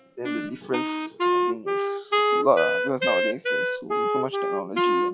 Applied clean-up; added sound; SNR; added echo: classical method log-MMSE.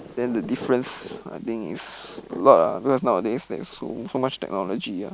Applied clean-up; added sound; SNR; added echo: none; none; none; none.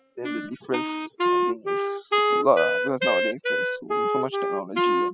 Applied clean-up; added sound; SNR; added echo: classical method spectral subtraction.